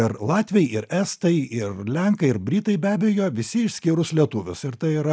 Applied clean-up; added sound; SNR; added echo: none; none; none; none.